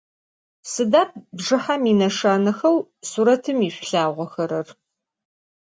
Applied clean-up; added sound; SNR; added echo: none; none; none; none.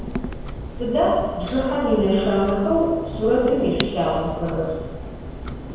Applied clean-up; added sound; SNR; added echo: none; Clock; 9 dB; reverberation time 1.2 s.